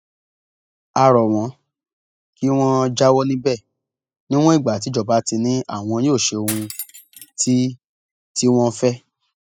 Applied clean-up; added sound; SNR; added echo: classical method spectral subtraction.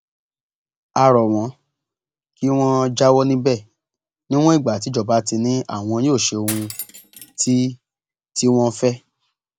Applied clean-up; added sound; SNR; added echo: none; Cutlery, silverware; 14 dB; none.